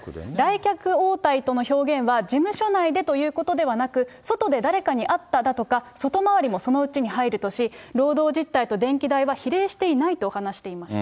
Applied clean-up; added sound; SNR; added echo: none; none; none; none.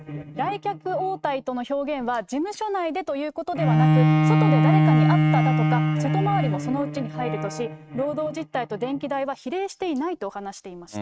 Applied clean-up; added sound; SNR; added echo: neural mask model RNNoise.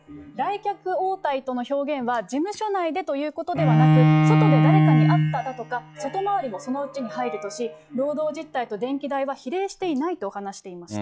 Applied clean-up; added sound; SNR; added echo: classical method log-MMSE.